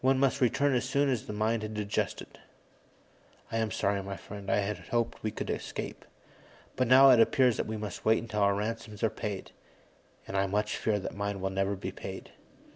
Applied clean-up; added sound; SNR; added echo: none; none; none; none.